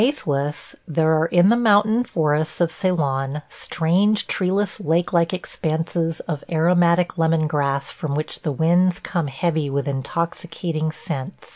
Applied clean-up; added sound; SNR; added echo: none; none; none; none.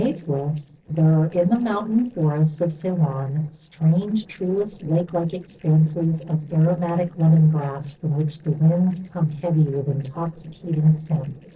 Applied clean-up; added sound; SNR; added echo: neural separator model SepFormer DNS4.